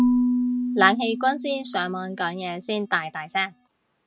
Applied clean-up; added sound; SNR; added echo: none; Marimba, xylophone / Wood; 1 dB; none.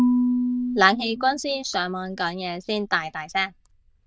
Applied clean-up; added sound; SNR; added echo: neural diffusion model UNIVERSE++.